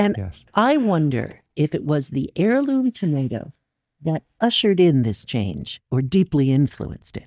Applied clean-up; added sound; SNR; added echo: neural mask model DeepFilterNet 3.